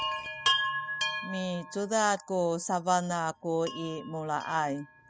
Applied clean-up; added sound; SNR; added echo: none; Chime; 4 dB; none.